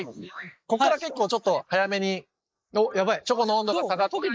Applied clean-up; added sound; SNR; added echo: neural mask model Resemble Enhance denoiser.